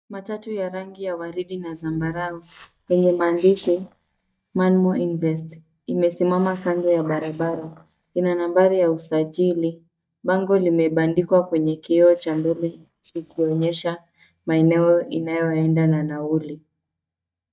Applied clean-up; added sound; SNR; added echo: neural mask model DeepFilterNet 3.